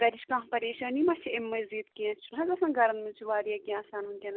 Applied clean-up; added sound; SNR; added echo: none; none; none; none.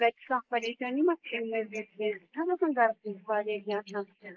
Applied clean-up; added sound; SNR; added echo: neural mask model Resemble Enhance denoiser.